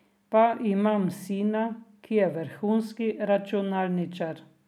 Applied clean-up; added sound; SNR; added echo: none; none; none; none.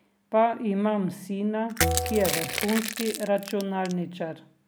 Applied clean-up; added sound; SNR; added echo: none; Bell + Crushing; 3 dB; none.